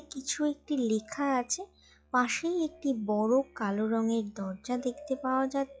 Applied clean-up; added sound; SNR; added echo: classical method log-MMSE.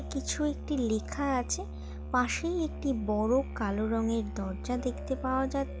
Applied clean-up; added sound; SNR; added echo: none; Musical instrument; 8 dB; none.